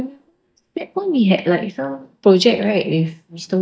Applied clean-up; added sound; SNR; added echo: neural mask model DeepFilterNet 3.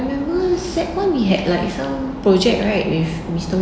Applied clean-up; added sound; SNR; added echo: none; none; none; none.